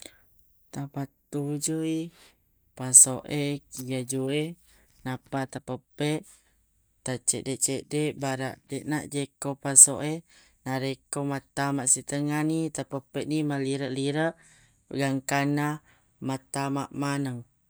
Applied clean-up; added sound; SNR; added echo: neural mask model DeepFilterNet 3.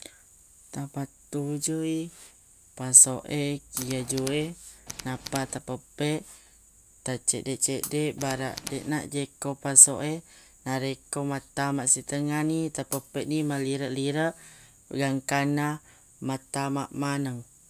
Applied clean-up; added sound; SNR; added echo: none; Tools + Shatter; 13 dB; none.